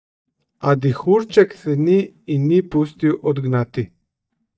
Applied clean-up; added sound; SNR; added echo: neural mask model DeepFilterNet 3.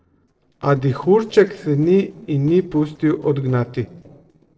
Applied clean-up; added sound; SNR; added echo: neural separator model SepFormer DNS4.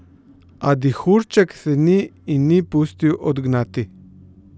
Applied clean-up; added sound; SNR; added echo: none; none; none; none.